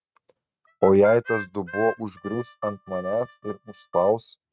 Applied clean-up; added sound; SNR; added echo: neural mask model RNNoise.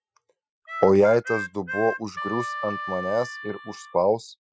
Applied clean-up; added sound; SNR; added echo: classical method Wiener filter.